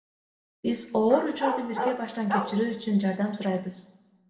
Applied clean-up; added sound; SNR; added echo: none; Bark; 6 dB; reverberation time 0.7 s.